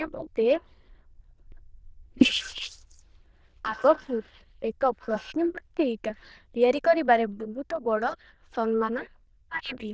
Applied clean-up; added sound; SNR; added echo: neural diffusion model UNIVERSE++.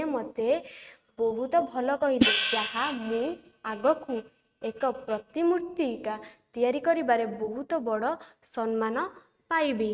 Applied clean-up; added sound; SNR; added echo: neural mask model RNNoise.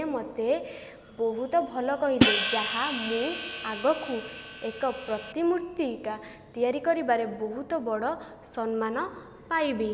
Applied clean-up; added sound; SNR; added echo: none; Hi-hat; -1 dB; none.